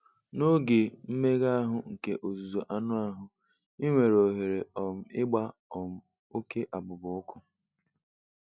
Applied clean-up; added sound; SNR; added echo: none; none; none; none.